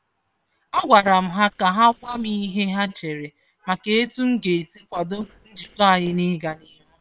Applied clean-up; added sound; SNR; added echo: neural separator model SepFormer WHAM!.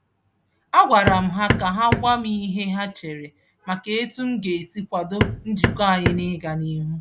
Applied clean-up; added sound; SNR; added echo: none; Hammer; 1 dB; none.